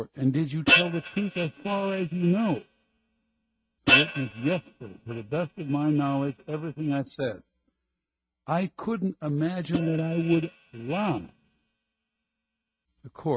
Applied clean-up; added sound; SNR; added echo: neural mask model RNNoise.